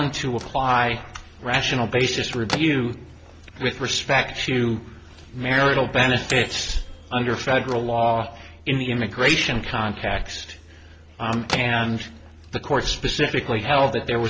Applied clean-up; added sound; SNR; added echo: none; Microwave oven / Bell; 17 dB; none.